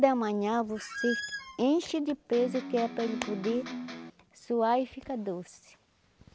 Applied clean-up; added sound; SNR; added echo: none; Electric guitar + Squeak; 8 dB; none.